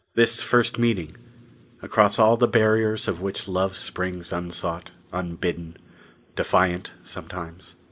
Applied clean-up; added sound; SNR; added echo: none; none; none; none.